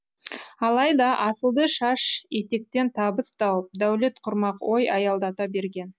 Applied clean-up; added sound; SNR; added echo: none; none; none; none.